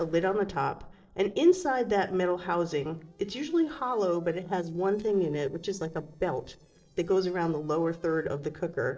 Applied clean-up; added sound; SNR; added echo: neural separator model SepFormer DNS4.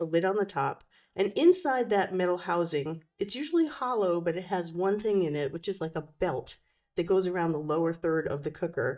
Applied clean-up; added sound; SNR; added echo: neural mask model DeepFilterNet 3.